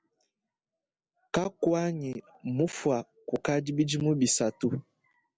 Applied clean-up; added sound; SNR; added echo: none; none; none; none.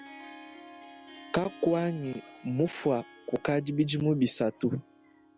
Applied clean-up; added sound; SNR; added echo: none; Harp; 20 dB; none.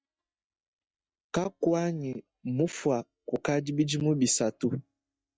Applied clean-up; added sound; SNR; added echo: neural mask model DeepFilterNet 3.